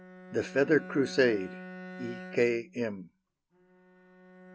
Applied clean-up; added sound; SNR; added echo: none; Bowed string instrument; 15 dB; none.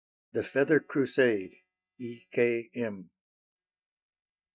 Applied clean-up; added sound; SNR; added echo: neural mask model DeepFilterNet 3.